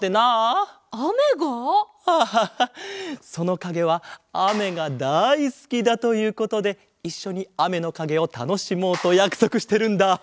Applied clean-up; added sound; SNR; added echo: none; Clapping; 17 dB; none.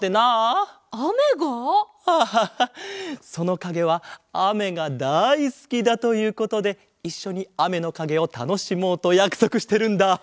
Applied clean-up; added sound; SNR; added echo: none; none; none; none.